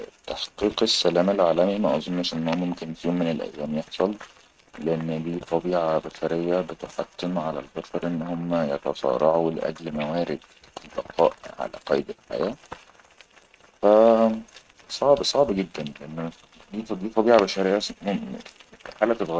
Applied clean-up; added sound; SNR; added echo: neural mask model RNNoise.